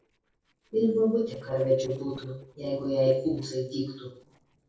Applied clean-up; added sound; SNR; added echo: neural separator model SepFormer DNS4.